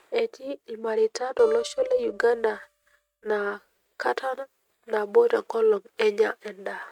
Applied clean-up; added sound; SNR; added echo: neural mask model RNNoise.